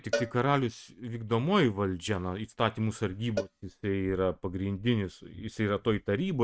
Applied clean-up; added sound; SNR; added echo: neural mask model RNNoise.